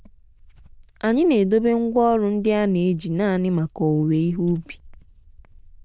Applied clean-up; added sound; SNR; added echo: neural diffusion model UNIVERSE++.